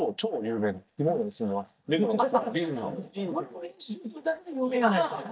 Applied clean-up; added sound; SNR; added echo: neural mask model DeepFilterNet 3.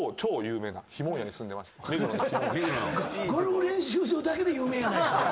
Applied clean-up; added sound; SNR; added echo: none; none; none; none.